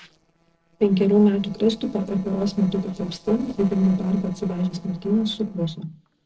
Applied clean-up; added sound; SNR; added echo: neural separator model SepFormer DNS4.